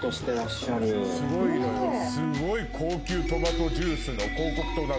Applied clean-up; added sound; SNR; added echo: none; Wind instrument, woodwind instrument; 7 dB; none.